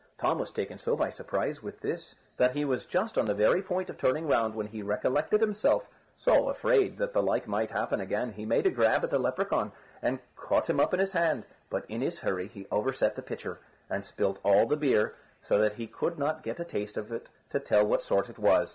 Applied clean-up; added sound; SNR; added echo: none; none; none; none.